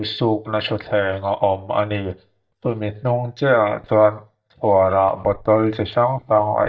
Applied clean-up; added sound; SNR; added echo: neural mask model DeepFilterNet 3.